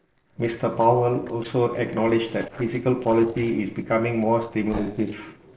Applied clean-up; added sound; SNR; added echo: neural separator model SepFormer DNS4.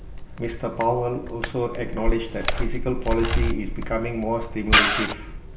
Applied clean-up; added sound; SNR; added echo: none; Camera; -2 dB; reverberation time 0.9 s.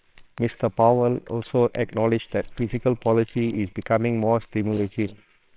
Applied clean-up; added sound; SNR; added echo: neural separator model SepFormer WHAMR!.